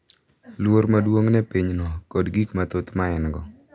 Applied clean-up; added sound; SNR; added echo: none; none; none; none.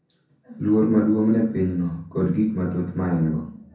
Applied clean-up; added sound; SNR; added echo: none; none; none; reverberation time 0.6 s.